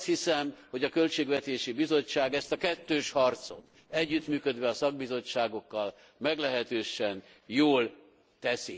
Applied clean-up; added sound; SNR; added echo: neural separator model SepFormer DNS4.